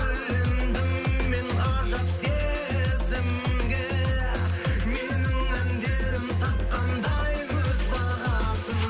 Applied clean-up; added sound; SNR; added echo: none; none; none; none.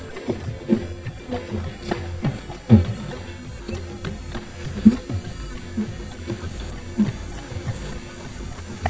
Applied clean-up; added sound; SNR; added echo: neural mask model DeepFilterNet 3.